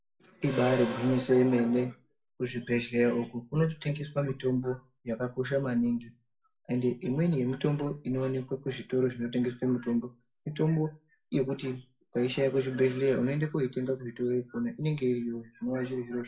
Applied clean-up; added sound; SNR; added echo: none; none; none; reverberation time 0.3 s.